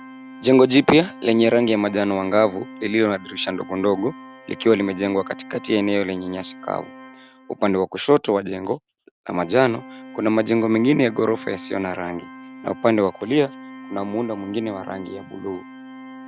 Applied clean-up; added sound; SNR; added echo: none; Organ; 19 dB; none.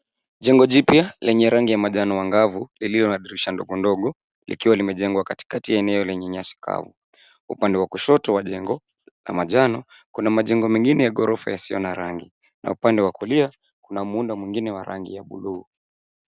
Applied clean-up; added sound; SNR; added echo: none; none; none; none.